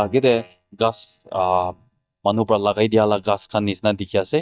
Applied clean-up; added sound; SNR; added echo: neural mask model DeepFilterNet 3.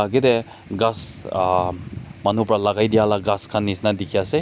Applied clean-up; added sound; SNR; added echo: none; none; none; none.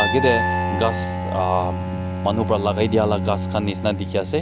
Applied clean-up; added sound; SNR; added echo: none; Bowed string instrument + Piano; 2 dB; none.